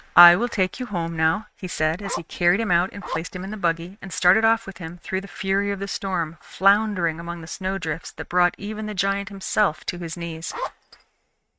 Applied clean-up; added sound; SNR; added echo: neural mask model RNNoise.